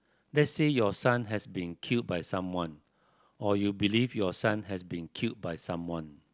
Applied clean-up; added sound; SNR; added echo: none; none; none; none.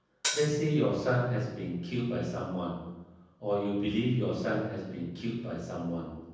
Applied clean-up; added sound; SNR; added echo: none; Hi-hat; 3 dB; reverberation time 1.1 s.